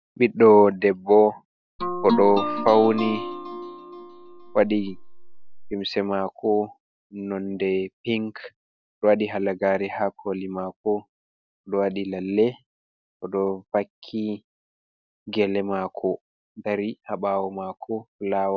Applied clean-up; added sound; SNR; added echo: none; Guitar; 6 dB; none.